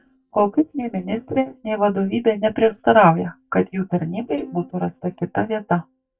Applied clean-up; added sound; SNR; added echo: neural mask model DeepFilterNet 3.